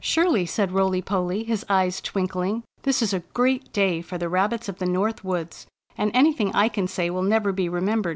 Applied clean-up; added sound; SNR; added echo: none; none; none; none.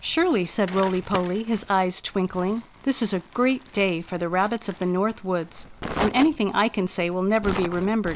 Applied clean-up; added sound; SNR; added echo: none; Crumpling, crinkling + Bicycle; 13 dB; none.